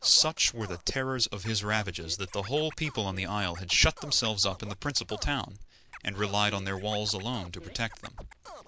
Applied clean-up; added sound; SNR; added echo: neural mask model Resemble Enhance denoiser.